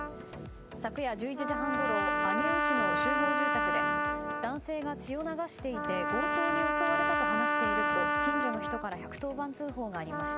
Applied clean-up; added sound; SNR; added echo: none; Trumpet; -4 dB; none.